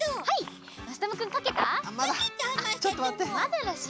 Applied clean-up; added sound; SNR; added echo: none; Telephone; 12 dB; none.